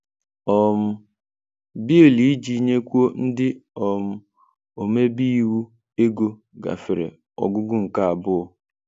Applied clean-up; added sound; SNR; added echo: none; none; none; none.